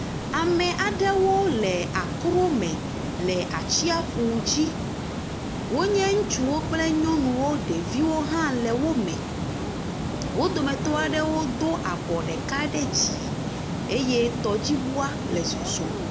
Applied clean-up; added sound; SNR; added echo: none; Water; 4 dB; none.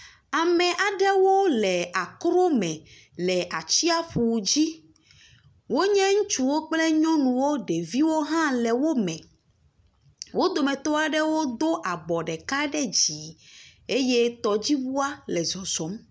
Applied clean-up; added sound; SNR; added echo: none; none; none; none.